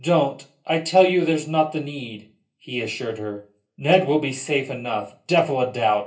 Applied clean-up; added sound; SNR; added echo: none; none; none; reverberation time 0.3 s.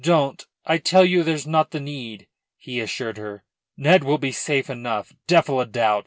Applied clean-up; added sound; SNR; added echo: none; none; none; none.